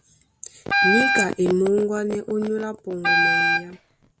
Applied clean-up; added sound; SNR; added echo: none; Wind instrument, woodwind instrument; -3 dB; none.